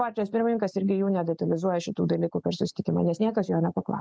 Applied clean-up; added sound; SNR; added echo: none; none; none; none.